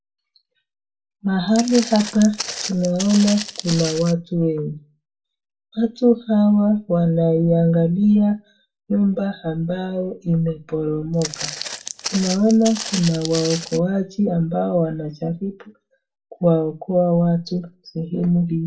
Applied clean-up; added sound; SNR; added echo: none; Walk, footsteps; 9 dB; reverberation time 0.2 s.